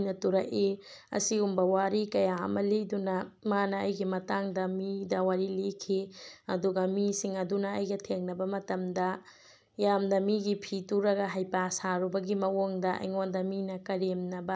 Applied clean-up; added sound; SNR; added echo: none; none; none; none.